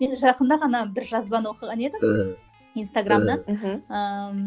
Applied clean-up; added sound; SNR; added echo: none; Burping, eructation; -1 dB; none.